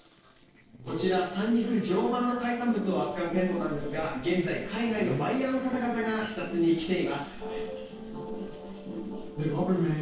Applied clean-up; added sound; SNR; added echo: neural separator model SepFormer DNS4.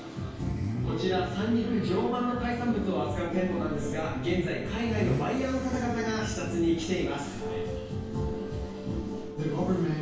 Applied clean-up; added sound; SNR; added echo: none; Idling / Accelerating, revving, vroom / Car; 8 dB; reverberation time 0.6 s.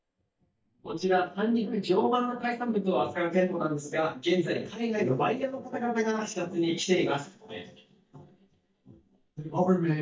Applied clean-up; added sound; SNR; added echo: neural mask model DeepFilterNet 3.